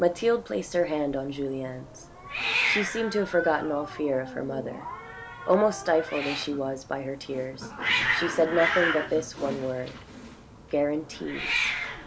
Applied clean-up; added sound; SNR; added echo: none; Hiss; 4 dB; none.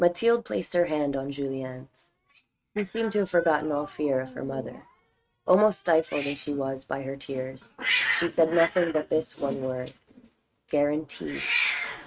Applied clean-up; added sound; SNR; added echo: neural mask model RNNoise.